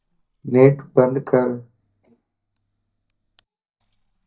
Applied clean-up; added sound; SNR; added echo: neural mask model DeepFilterNet 3.